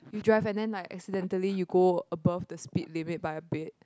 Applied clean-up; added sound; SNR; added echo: none; none; none; none.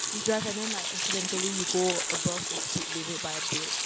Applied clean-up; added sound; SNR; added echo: none; Sink (filling or washing) / Water tap, faucet; -2 dB; none.